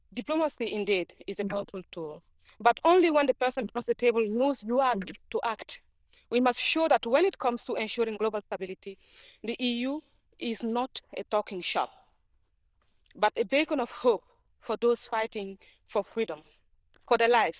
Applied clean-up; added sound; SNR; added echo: neural diffusion model UNIVERSE++.